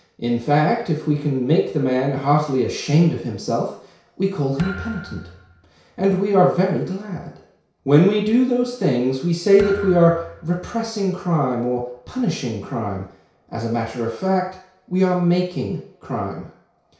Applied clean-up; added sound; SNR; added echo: none; Thump, thud; 17 dB; reverberation time 0.6 s.